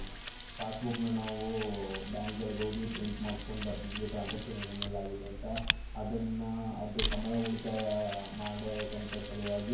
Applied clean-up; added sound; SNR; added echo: none; Mechanisms; -1 dB; reverberation time 0.9 s.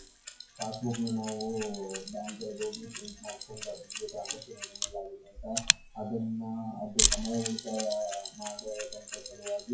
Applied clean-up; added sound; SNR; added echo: classical method WPE with log-MMSE.